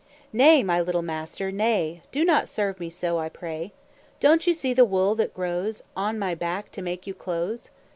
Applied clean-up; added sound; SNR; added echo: none; none; none; none.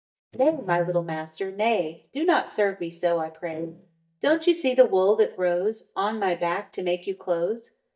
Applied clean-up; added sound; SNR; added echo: neural mask model DeepFilterNet 3.